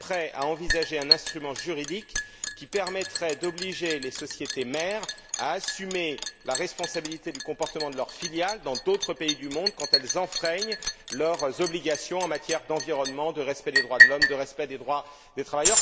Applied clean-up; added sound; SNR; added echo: none; Liquid; -1 dB; none.